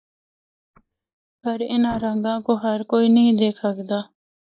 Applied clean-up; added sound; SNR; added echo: neural mask model DeepFilterNet 3.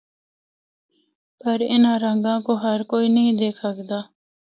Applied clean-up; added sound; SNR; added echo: none; none; none; none.